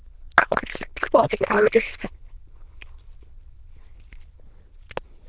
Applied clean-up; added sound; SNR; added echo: neural diffusion model UNIVERSE++.